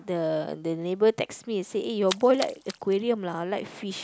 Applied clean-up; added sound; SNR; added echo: none; Splash, splatter; 12 dB; none.